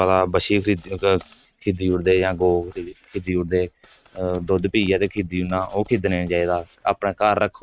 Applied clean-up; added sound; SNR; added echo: neural mask model RNNoise.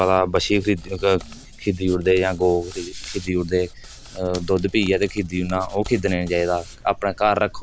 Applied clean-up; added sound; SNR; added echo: none; Hands; 16 dB; none.